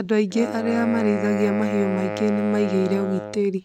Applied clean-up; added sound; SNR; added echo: none; Wind instrument, woodwind instrument; 7 dB; none.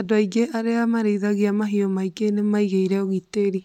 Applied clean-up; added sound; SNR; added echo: none; none; none; none.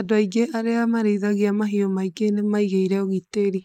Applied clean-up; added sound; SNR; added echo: neural mask model Resemble Enhance denoiser.